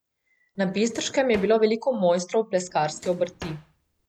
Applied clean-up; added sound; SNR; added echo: none; Drawer open or close; 20 dB; none.